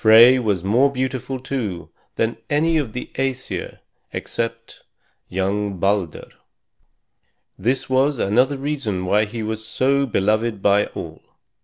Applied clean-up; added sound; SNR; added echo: none; none; none; none.